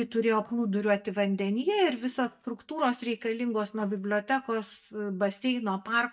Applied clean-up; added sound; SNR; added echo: neural mask model DeepFilterNet 3.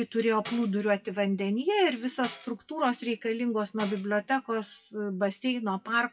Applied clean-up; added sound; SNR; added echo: classical method WPE with log-MMSE.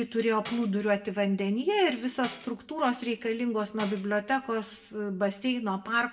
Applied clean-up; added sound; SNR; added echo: none; Tambourine; 19 dB; reverberation time 0.5 s.